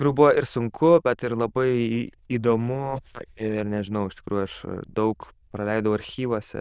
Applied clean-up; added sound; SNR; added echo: neural diffusion model UNIVERSE++.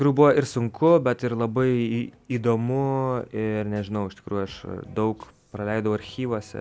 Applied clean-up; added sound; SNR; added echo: none; none; none; none.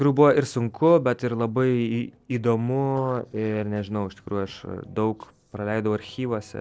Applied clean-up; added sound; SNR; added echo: neural separator model SepFormer DNS4.